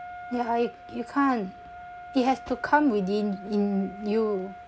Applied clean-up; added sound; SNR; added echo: none; Wind instrument, woodwind instrument; 16 dB; none.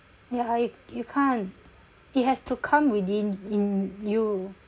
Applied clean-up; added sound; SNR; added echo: none; none; none; none.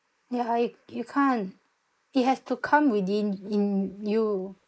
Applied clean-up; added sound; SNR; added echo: neural mask model Resemble Enhance denoiser.